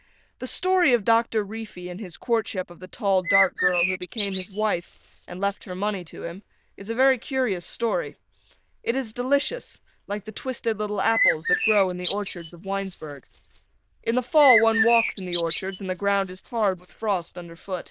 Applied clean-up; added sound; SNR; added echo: neural diffusion model UNIVERSE++.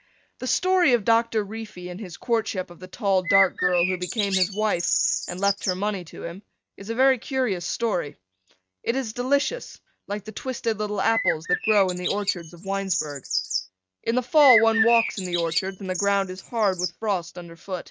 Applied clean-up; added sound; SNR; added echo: neural mask model RNNoise.